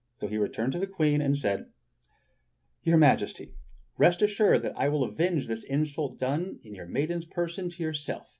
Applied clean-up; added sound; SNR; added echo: none; none; none; none.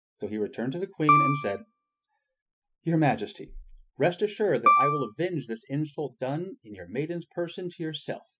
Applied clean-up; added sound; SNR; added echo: classical method spectral subtraction.